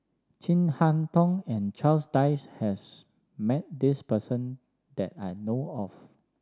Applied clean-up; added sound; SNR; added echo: none; none; none; none.